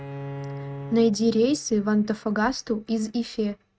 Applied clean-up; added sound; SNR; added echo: neural mask model RNNoise.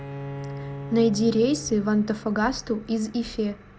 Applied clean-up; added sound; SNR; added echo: none; Bowed string instrument; 13 dB; none.